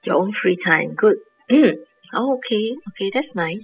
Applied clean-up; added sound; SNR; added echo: classical method spectral subtraction.